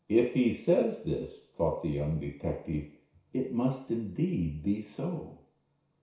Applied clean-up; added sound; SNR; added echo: none; none; none; reverberation time 0.6 s.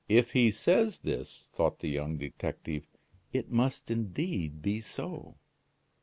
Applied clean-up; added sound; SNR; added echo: none; none; none; none.